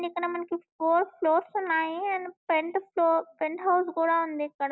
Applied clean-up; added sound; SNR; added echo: none; none; none; none.